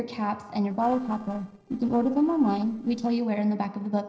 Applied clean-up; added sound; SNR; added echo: neural separator model SepFormer DNS4.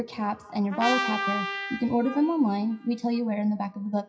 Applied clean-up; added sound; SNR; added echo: classical method WPE with log-MMSE.